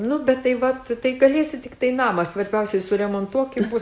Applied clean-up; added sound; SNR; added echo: none; none; none; none.